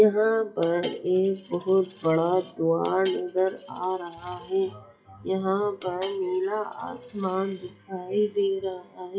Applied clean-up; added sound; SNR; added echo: classical method WPE with log-MMSE.